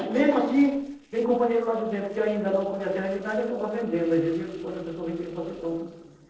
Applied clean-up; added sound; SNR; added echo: neural separator model SepFormer DNS4.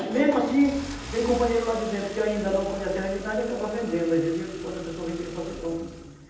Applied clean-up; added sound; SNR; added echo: none; Engine starting / Car; 14 dB; reverberation time 0.9 s.